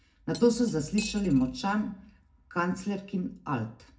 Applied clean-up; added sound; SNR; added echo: none; Cutlery, silverware; 16 dB; reverberation time 0.4 s.